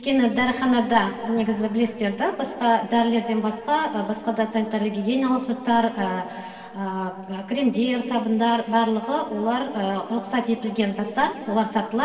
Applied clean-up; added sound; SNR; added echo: none; none; none; reverberation time 2.7 s.